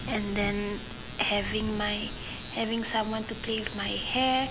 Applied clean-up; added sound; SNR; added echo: none; Wind; 10 dB; none.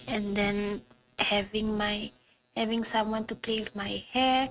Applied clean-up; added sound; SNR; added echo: neural mask model RNNoise.